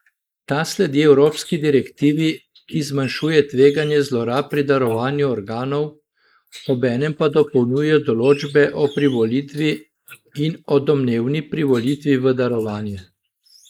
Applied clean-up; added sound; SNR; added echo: neural mask model Resemble Enhance denoiser.